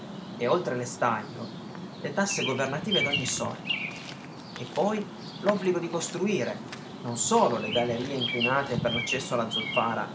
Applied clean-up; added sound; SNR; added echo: none; Bird vocalization, bird call, bird song; 5 dB; none.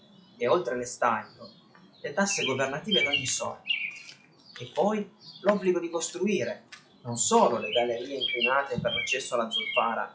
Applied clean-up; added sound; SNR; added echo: classical method log-MMSE.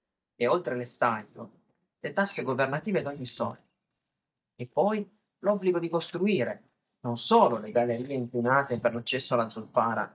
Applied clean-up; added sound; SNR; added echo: neural mask model DeepFilterNet 3.